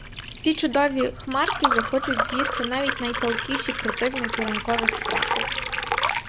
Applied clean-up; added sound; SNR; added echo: none; Liquid; -1 dB; none.